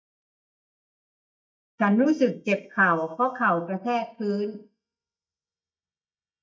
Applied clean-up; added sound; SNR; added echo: neural mask model DeepFilterNet 3.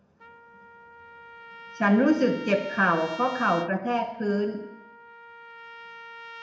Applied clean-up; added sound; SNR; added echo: none; Trumpet; 16 dB; reverberation time 0.8 s.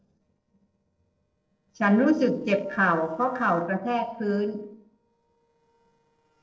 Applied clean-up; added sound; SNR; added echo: neural separator model SepFormer DNS4.